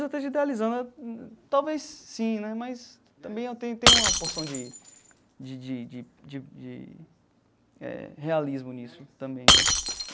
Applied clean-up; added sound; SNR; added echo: none; Shatter; -4 dB; none.